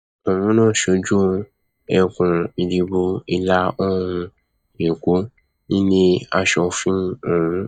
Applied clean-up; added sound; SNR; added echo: neural mask model DeepFilterNet 3.